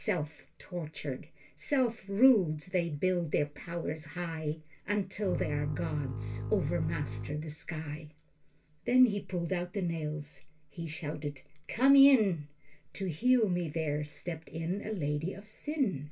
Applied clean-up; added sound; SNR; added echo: none; Bowed string instrument; 6 dB; reverberation time 0.2 s.